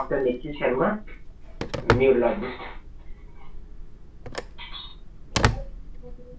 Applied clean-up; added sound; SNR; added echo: none; Telephone; 2 dB; reverberation time 0.2 s.